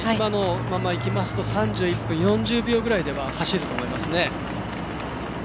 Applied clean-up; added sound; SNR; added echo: none; Bass guitar; 6 dB; none.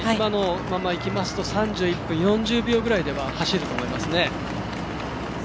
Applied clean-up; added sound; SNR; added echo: none; none; none; none.